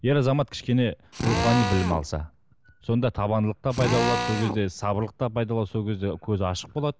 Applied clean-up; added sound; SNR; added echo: none; Drill; 4 dB; none.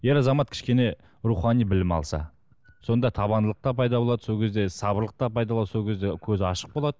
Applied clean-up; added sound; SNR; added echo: none; none; none; none.